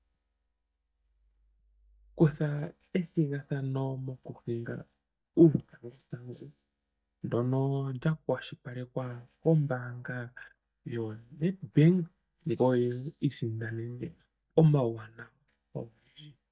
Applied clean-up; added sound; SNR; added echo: neural mask model DeepFilterNet 3.